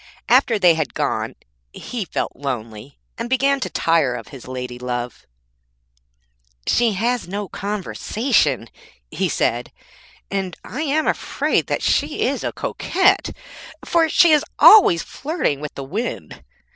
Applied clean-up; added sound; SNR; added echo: none; none; none; none.